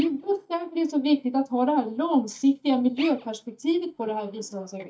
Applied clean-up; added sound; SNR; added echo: neural mask model DeepFilterNet 3.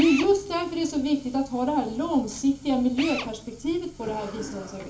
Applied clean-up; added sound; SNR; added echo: none; Drill; 16 dB; reverberation time 0.3 s.